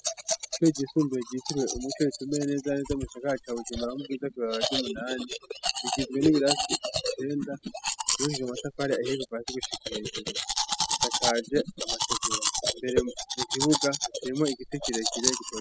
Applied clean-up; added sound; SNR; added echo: classical method spectral subtraction.